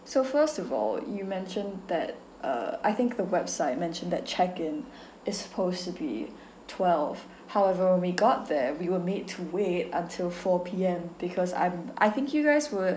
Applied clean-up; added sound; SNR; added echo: none; none; none; none.